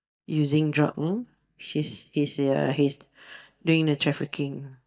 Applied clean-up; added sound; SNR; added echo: neural mask model DeepFilterNet 3.